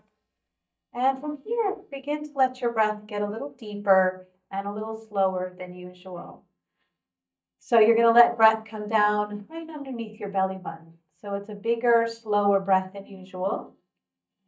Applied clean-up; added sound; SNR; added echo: neural mask model DeepFilterNet 3.